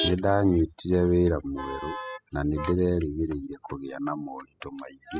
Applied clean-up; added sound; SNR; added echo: classical method spectral subtraction.